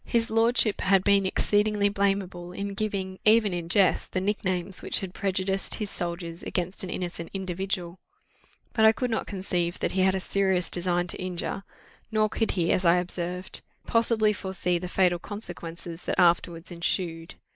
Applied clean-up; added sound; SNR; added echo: neural mask model Resemble Enhance denoiser.